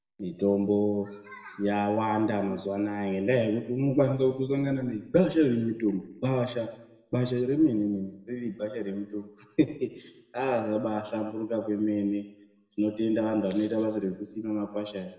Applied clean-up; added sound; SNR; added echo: none; none; none; reverberation time 0.8 s.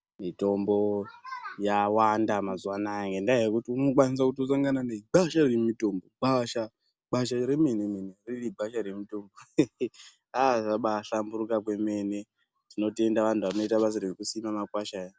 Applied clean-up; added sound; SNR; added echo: none; none; none; none.